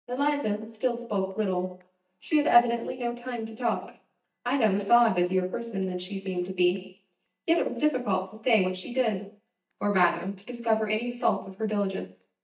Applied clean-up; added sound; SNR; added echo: neural mask model DeepFilterNet 3.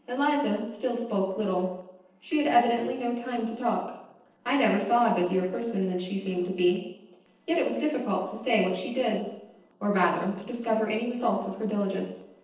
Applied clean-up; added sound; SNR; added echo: neural separator model SepFormer DNS4.